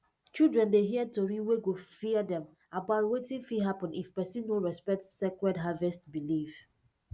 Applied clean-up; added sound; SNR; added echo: none; none; none; none.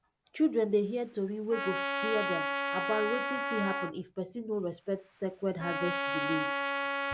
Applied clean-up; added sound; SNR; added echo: none; Trumpet; 2 dB; none.